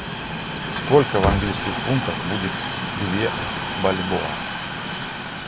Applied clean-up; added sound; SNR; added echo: none; Car + Train; 1 dB; none.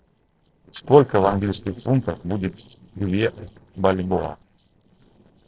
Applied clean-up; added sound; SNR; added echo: neural separator model SepFormer DNS4.